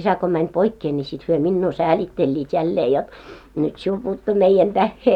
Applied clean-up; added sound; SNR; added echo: none; none; none; none.